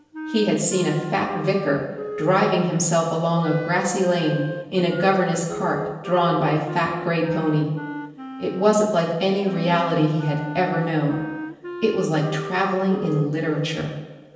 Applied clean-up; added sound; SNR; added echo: none; Wind instrument, woodwind instrument; 12 dB; reverberation time 1.0 s.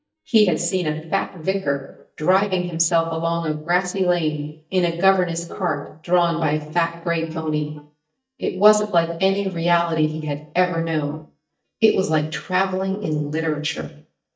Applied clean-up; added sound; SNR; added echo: neural mask model DeepFilterNet 3.